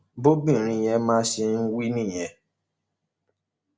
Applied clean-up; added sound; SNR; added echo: none; none; none; none.